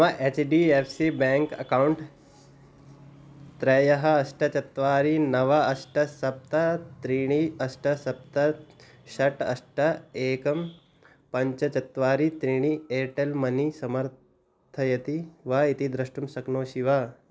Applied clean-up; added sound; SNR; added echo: none; none; none; none.